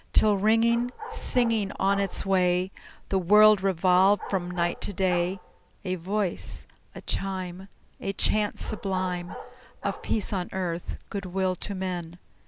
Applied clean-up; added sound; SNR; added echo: none; Bark; 16 dB; none.